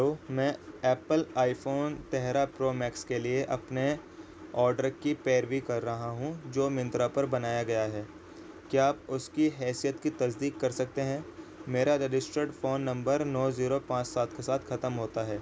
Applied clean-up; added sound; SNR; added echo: none; none; none; none.